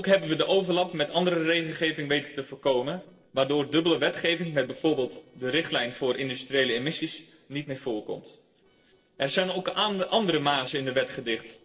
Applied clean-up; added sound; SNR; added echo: neural separator model SepFormer DNS4.